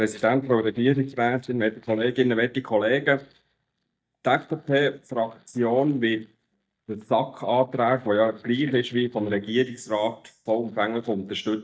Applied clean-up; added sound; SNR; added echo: neural mask model DeepFilterNet 3.